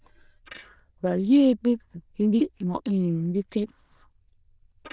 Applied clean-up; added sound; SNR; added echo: neural diffusion model UNIVERSE++.